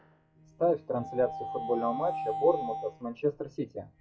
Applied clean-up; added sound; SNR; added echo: classical method log-MMSE.